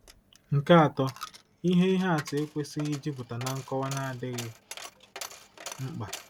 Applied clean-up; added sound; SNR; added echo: none; Coin (dropping); 16 dB; none.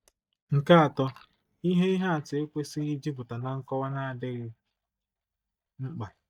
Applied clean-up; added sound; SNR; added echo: neural mask model DeepFilterNet 3.